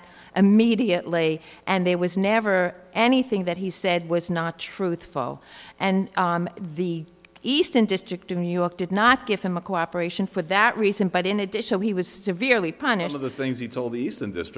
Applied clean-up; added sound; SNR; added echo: none; none; none; none.